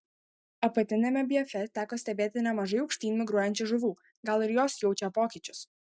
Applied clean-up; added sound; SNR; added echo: none; none; none; none.